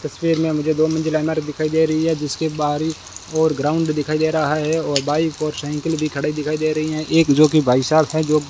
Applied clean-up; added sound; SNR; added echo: none; none; none; none.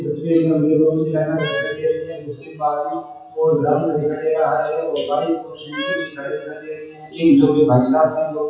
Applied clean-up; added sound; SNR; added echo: classical method WPE with log-MMSE.